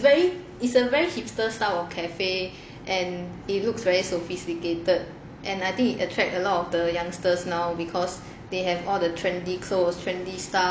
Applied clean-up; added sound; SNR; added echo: none; none; none; none.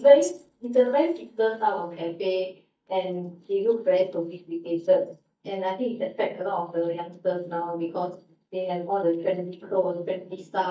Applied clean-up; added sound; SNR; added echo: neural mask model DeepFilterNet 3.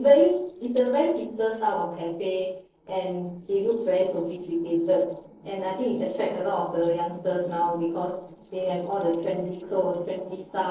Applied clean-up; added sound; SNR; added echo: neural separator model SepFormer DNS4.